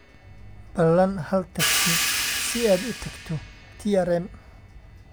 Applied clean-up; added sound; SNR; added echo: none; Hi-hat; 4 dB; none.